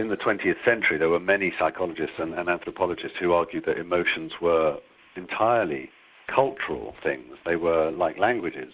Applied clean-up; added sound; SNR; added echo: neural mask model Resemble Enhance denoiser.